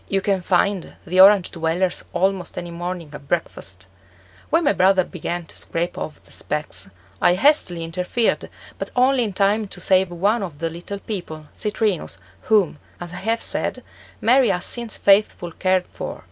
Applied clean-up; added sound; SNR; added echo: none; none; none; none.